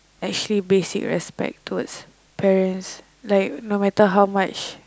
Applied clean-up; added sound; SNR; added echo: none; none; none; none.